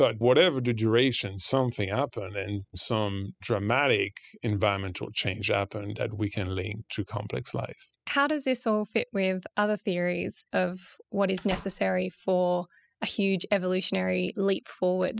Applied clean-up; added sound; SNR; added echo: classical method spectral subtraction.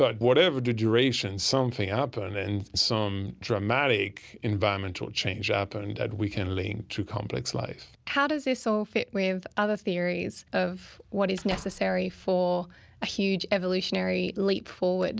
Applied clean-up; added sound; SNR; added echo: none; Slam / Wood; 18 dB; none.